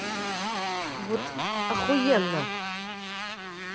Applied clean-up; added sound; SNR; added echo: none; Motorcycle; 0 dB; none.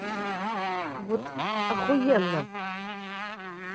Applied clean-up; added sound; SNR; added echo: neural mask model RNNoise.